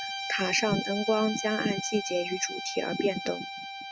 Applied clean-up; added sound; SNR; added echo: none; Guitar; 6 dB; none.